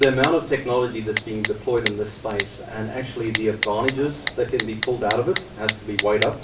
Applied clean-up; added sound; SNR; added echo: none; Typing; 6 dB; reverberation time 0.3 s.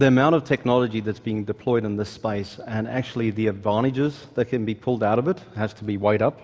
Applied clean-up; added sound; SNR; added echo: none; none; none; none.